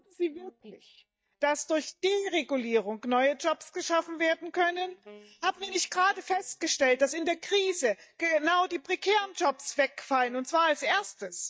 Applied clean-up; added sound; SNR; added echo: neural mask model DeepFilterNet 3.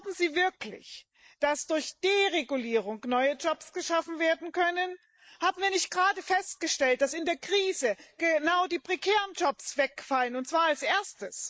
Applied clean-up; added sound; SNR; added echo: neural mask model Resemble Enhance denoiser.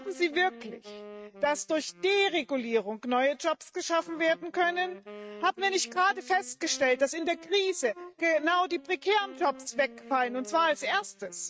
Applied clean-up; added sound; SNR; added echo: neural mask model RNNoise.